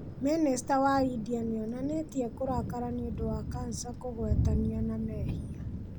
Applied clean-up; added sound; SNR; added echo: none; Thunder / Rain; 3 dB; none.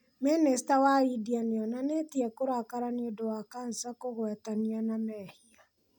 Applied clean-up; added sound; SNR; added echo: none; none; none; none.